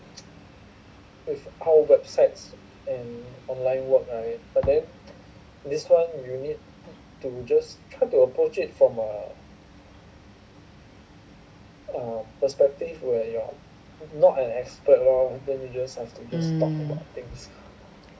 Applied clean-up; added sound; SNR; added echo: none; none; none; none.